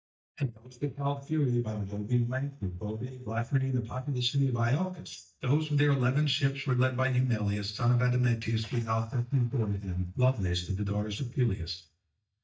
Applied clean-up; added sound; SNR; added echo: neural mask model DeepFilterNet 3.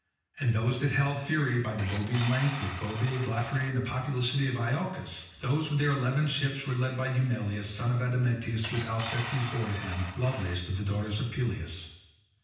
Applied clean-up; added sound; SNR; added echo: none; Tools; 11 dB; reverberation time 0.9 s.